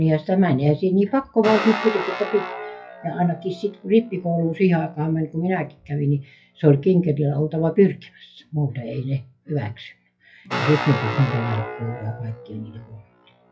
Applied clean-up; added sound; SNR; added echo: classical method WPE with log-MMSE.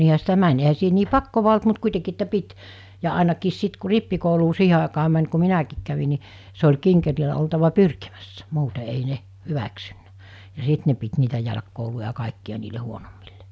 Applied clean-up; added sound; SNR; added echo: none; none; none; none.